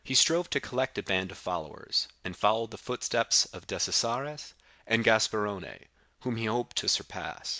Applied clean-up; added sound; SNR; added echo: none; none; none; none.